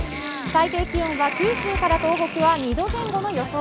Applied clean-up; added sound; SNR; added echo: none; Sink (filling or washing); 10 dB; none.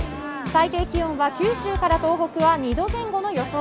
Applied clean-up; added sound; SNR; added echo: none; none; none; none.